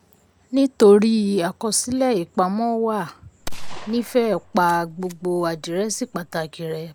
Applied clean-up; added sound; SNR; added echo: none; Gunshot, gunfire; 11 dB; none.